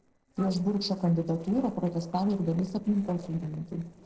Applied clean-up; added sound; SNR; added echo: neural separator model SepFormer DNS4.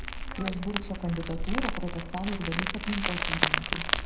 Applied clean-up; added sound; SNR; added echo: none; Crumpling, crinkling; -4 dB; reverberation time 0.7 s.